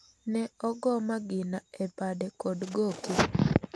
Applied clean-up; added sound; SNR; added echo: none; none; none; none.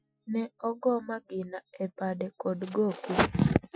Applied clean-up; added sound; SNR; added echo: classical method Wiener filter.